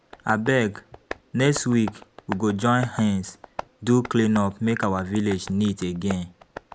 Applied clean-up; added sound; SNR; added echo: none; Tap; 16 dB; none.